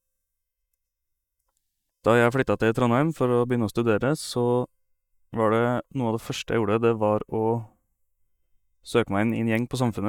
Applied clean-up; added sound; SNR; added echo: neural mask model DeepFilterNet 3.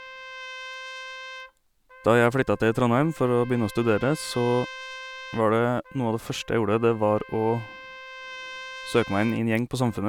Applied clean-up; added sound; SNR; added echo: none; Trumpet; 16 dB; none.